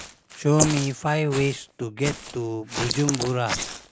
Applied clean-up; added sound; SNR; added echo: neural mask model Resemble Enhance denoiser.